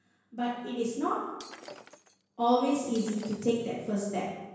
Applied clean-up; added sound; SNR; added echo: none; Shatter; 20 dB; reverberation time 1.0 s.